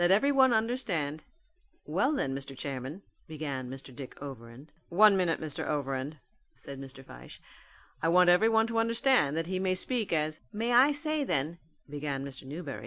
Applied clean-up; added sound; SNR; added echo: none; none; none; none.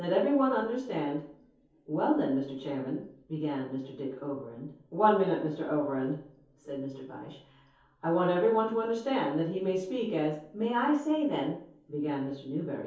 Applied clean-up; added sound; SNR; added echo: none; none; none; reverberation time 0.6 s.